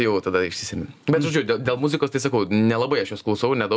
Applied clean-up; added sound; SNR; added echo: none; none; none; none.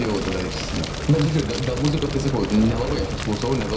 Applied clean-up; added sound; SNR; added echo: none; Fire; 5 dB; reverberation time 0.5 s.